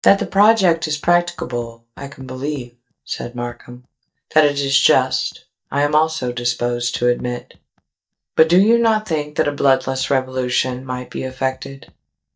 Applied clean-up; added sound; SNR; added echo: neural mask model DeepFilterNet 3.